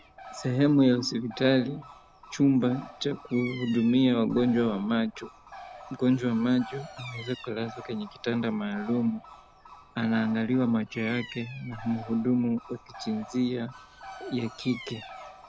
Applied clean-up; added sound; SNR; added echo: none; Bird + Bird vocalization, bird call, bird song; 18 dB; none.